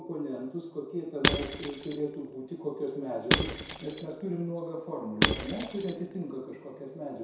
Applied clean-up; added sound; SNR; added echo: none; Shatter / Crushing; -4 dB; reverberation time 0.7 s.